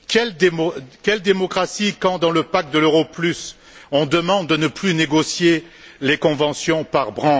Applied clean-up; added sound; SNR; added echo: none; none; none; none.